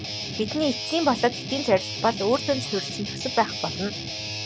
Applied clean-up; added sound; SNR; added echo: none; Guitar; 6 dB; none.